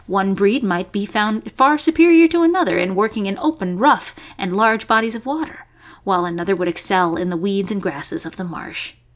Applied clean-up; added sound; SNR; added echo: none; none; none; none.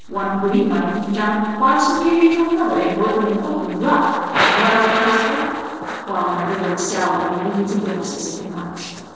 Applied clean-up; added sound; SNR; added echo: neural separator model SepFormer DNS4.